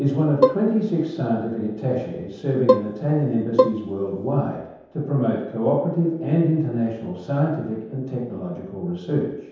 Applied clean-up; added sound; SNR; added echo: none; Bowed string instrument; -1 dB; reverberation time 0.9 s.